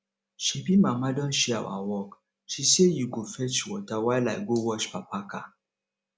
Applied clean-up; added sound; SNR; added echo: none; none; none; none.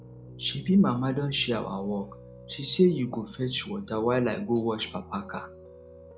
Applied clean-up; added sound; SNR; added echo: none; Piano; 19 dB; none.